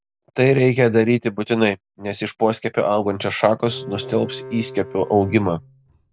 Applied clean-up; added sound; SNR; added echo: none; Bowed string instrument; 16 dB; none.